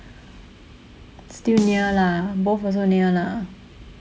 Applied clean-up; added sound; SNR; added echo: none; Snare drum; 13 dB; none.